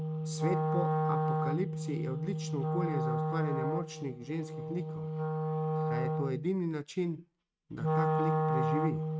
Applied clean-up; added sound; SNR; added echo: neural mask model RNNoise.